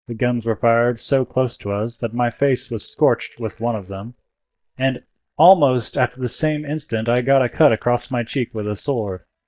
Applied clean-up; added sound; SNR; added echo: neural mask model DeepFilterNet 3.